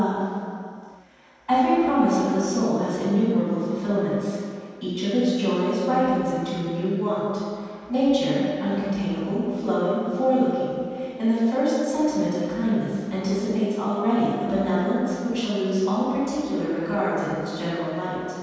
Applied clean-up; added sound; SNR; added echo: none; none; none; reverberation time 2.1 s.